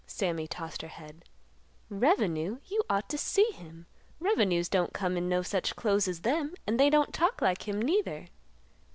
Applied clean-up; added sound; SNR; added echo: none; none; none; none.